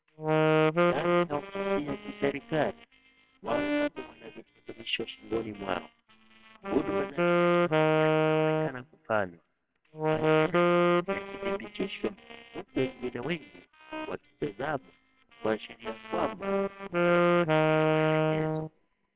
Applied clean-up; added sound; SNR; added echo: neural separator model SepFormer WHAMR!.